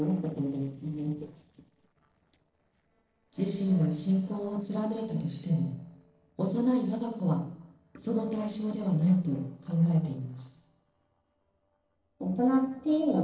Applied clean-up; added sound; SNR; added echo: neural separator model SepFormer DNS4.